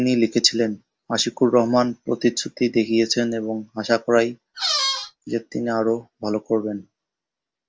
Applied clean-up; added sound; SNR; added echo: none; Squeak; 2 dB; none.